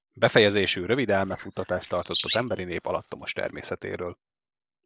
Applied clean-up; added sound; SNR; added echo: neural separator model SepFormer DNS4.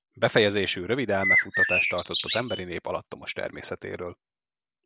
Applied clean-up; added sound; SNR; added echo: none; Bird; -1 dB; none.